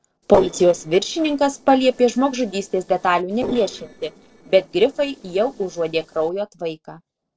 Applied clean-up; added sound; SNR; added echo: neural separator model SepFormer DNS4.